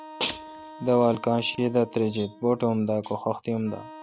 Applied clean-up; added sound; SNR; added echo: none; Shatter / Crushing + Wind instrument, woodwind instrument; 19 dB; none.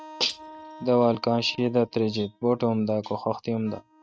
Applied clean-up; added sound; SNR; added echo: neural mask model RNNoise.